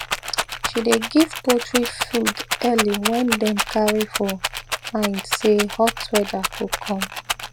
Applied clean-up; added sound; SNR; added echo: none; Rattle; 4 dB; none.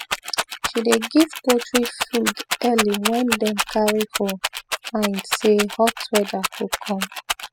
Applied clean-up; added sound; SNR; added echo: classical method spectral subtraction.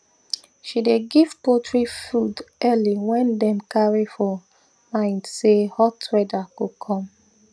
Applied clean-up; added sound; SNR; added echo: none; none; none; none.